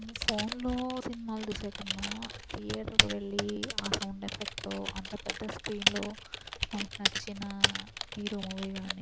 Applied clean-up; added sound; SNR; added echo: none; Typing; -3 dB; none.